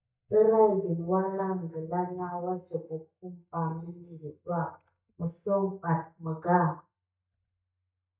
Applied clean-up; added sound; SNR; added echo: neural mask model DeepFilterNet 3.